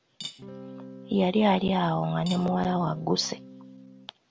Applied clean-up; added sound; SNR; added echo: none; Electric guitar / Strum + Cutlery, silverware / Dishes, pots, and pans; 16 dB; none.